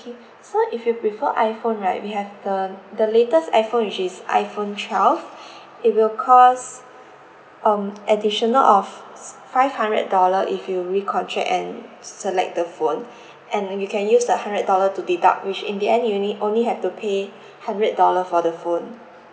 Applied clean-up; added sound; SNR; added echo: none; none; none; none.